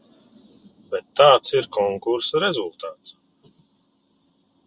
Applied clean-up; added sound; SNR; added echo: none; none; none; none.